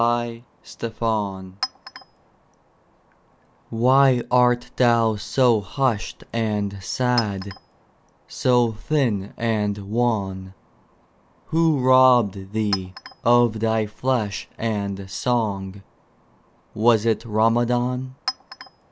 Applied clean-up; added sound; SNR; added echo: none; Chink, clink; 19 dB; none.